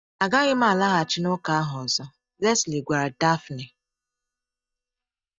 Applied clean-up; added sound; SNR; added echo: neural mask model DeepFilterNet 3.